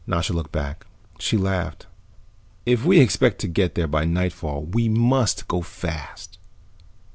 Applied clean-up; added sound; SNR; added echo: none; none; none; none.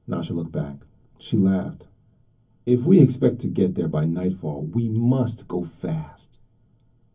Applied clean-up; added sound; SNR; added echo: none; none; none; reverberation time 0.3 s.